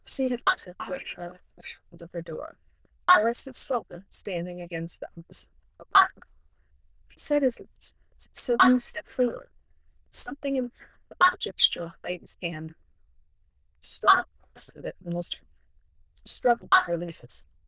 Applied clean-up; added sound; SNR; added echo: neural diffusion model UNIVERSE++.